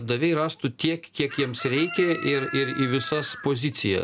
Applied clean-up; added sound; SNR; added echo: none; Chicken, rooster; 10 dB; none.